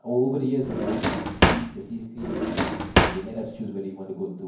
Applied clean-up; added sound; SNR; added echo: none; Drawer open or close; -5 dB; reverberation time 0.9 s.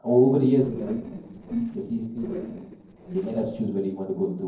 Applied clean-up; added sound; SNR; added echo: neural separator model SepFormer DNS4.